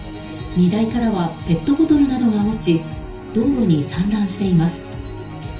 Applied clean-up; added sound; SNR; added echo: none; none; none; reverberation time 0.3 s.